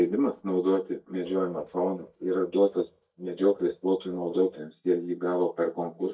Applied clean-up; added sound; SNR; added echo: neural mask model DeepFilterNet 3.